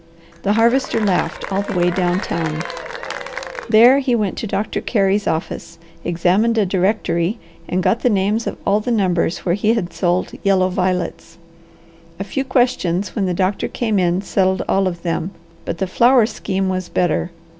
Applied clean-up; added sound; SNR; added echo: none; Applause / Cheering; 11 dB; none.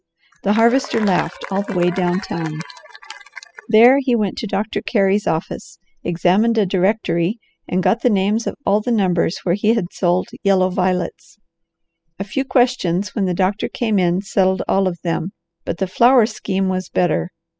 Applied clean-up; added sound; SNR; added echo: classical method spectral subtraction.